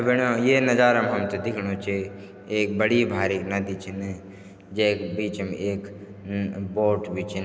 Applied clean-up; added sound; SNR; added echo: none; none; none; none.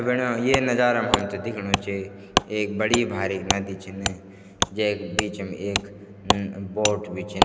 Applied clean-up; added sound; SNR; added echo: none; Wood; 2 dB; none.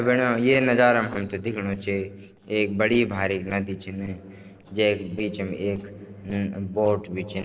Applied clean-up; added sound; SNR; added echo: neural separator model SepFormer DNS4.